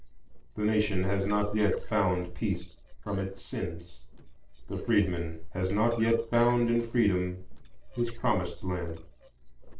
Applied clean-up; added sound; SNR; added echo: neural separator model SepFormer DNS4.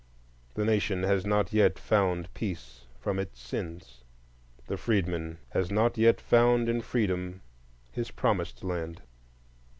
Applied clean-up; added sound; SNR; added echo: none; none; none; none.